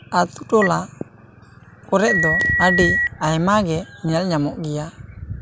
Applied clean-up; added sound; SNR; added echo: none; Telephone; 2 dB; none.